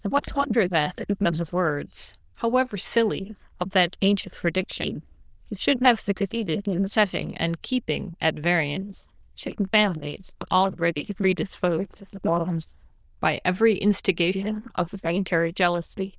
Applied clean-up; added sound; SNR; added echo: neural diffusion model UNIVERSE++.